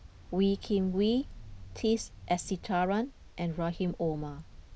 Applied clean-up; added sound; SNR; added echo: none; Ocean; 15 dB; none.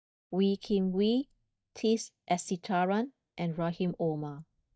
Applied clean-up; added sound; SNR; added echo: neural mask model DeepFilterNet 3.